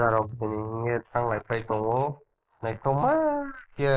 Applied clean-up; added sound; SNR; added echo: neural mask model Resemble Enhance denoiser.